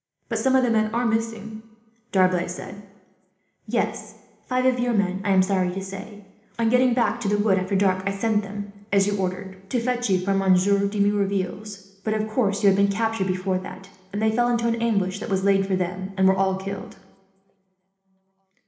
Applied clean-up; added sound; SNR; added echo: none; none; none; reverberation time 1.0 s.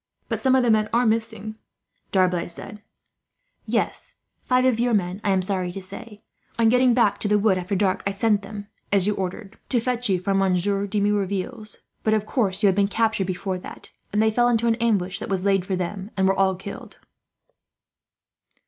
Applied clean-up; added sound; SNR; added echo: none; none; none; none.